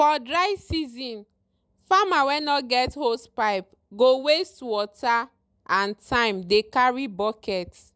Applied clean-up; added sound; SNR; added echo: none; none; none; none.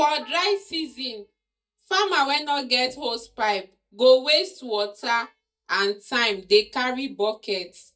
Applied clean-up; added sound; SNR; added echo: neural mask model DeepFilterNet 3.